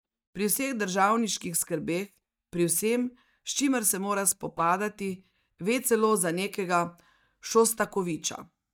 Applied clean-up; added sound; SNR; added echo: neural mask model DeepFilterNet 3.